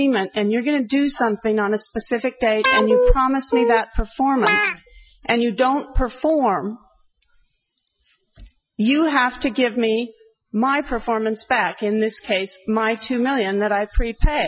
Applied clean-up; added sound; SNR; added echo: classical method Wiener filter.